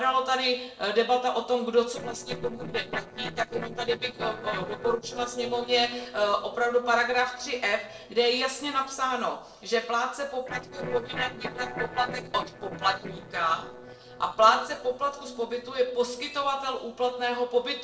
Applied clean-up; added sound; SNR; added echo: neural separator model SepFormer DNS4.